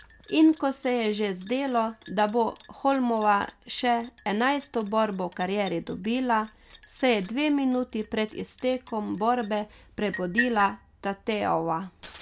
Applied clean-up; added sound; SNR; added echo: none; Liquid; 17 dB; none.